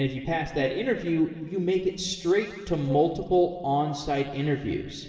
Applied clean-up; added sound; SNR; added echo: neural separator model SepFormer DNS4.